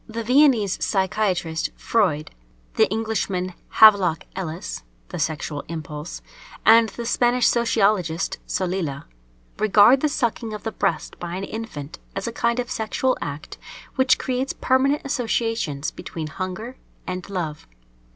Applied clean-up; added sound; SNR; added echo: none; none; none; none.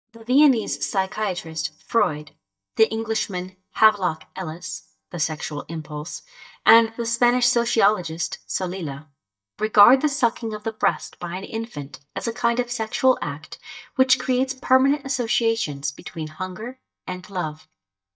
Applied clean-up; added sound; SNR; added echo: neural mask model DeepFilterNet 3.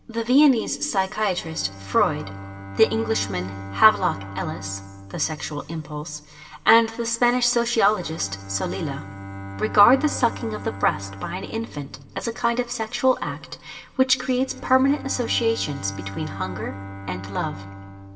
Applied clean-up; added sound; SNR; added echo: none; Bowed string instrument; 13 dB; reverberation time 1.3 s.